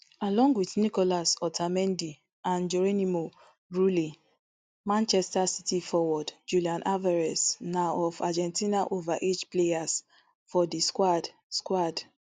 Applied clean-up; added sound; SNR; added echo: none; none; none; none.